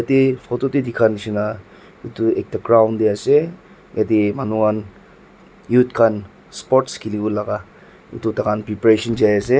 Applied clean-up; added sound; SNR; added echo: none; none; none; none.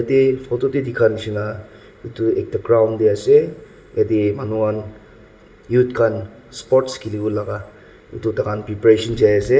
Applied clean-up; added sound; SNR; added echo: none; none; none; reverberation time 1.8 s.